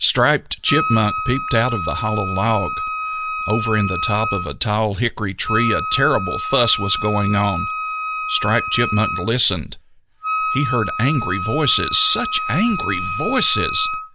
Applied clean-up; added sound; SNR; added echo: none; Wind instrument, woodwind instrument; 4 dB; none.